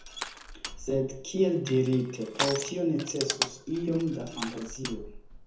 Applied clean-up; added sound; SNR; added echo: none; Crushing; 8 dB; reverberation time 0.6 s.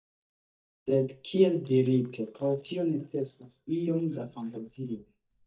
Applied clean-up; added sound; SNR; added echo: neural mask model DeepFilterNet 3.